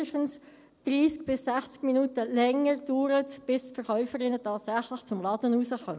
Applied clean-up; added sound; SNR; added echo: none; none; none; none.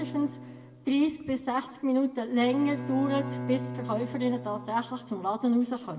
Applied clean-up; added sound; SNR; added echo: none; Bowed string instrument; 11 dB; reverberation time 1.5 s.